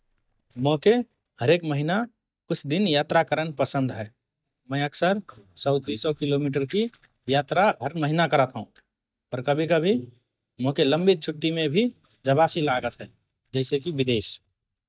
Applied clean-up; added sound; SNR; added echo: neural mask model DeepFilterNet 3.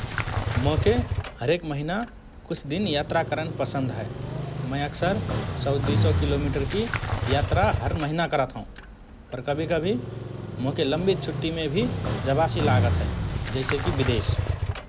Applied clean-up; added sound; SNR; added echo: none; Motorcycle; 0 dB; none.